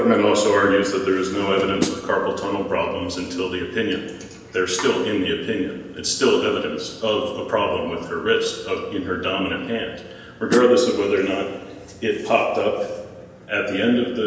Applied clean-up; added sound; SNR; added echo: none; Snare drum; 6 dB; reverberation time 1.0 s.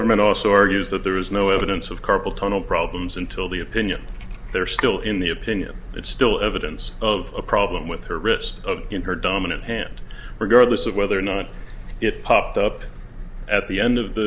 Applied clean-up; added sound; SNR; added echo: none; none; none; none.